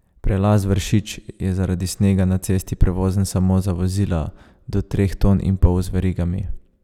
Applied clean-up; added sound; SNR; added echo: none; none; none; none.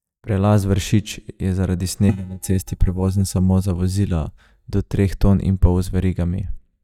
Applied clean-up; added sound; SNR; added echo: neural mask model DeepFilterNet 3.